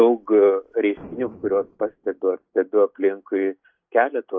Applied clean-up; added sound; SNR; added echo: neural mask model DeepFilterNet 3.